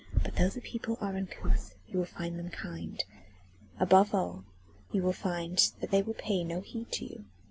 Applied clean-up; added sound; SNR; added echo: none; none; none; none.